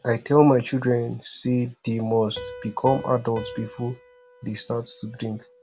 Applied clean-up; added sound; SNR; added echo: none; Piano; 18 dB; none.